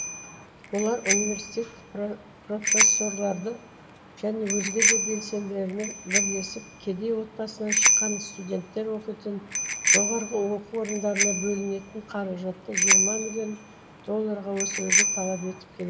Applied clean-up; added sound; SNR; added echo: none; Bicycle bell; -3 dB; reverberation time 0.6 s.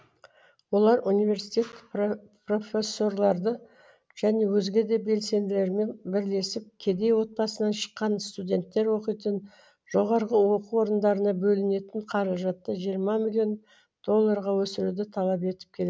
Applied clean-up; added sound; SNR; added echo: none; none; none; none.